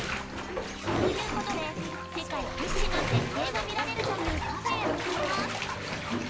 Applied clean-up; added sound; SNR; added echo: none; Bathtub (filling or washing); -4 dB; none.